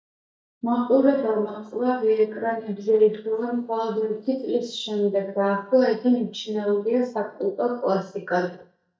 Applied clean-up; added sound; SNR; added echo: neural mask model DeepFilterNet 3.